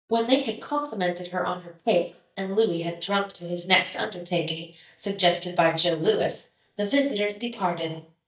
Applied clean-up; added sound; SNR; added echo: neural mask model DeepFilterNet 3.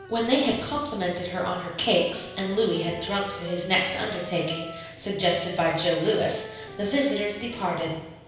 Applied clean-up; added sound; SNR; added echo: none; Wind instrument, woodwind instrument; 17 dB; reverberation time 0.9 s.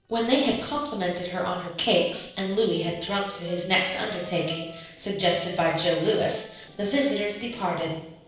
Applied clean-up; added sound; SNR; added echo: neural separator model SepFormer DNS4.